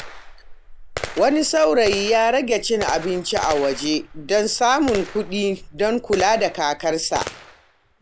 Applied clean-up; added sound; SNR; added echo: none; Gunshot, gunfire; 13 dB; none.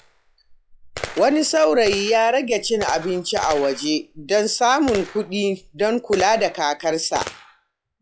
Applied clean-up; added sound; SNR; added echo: classical method log-MMSE.